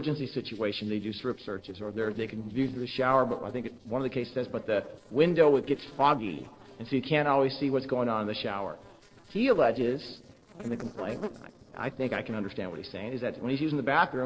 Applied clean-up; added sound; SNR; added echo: neural separator model SepFormer DNS4.